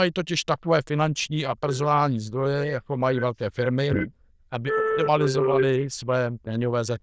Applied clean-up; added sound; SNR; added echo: neural diffusion model UNIVERSE++.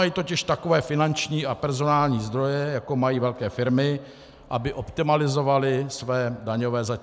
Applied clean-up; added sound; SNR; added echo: none; none; none; none.